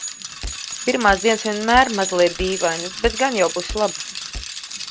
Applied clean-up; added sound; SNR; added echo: none; Bicycle; 9 dB; none.